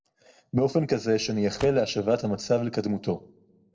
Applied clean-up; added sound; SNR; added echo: neural separator model SepFormer DNS4.